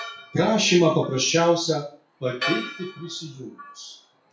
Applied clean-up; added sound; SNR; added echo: classical method WPE with log-MMSE.